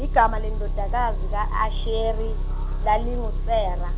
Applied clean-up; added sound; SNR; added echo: none; Engine; -2 dB; none.